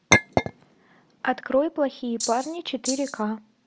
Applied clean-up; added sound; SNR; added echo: none; Chink, clink + Rattle (instrument); -2 dB; none.